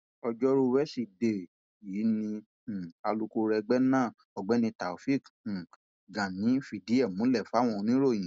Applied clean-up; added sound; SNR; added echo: none; none; none; none.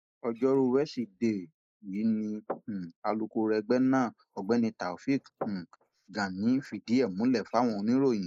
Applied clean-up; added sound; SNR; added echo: neural mask model Resemble Enhance denoiser.